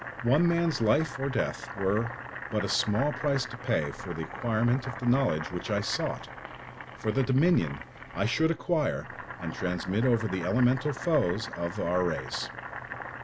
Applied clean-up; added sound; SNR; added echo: none; Boiling; 11 dB; none.